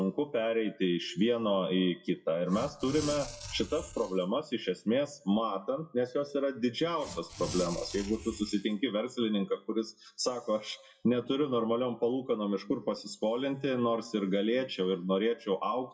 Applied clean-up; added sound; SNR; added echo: classical method WPE with log-MMSE.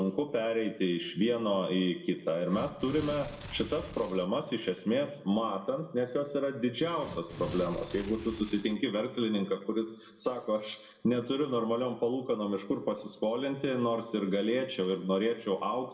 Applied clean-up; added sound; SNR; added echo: none; Tearing; 11 dB; reverberation time 0.9 s.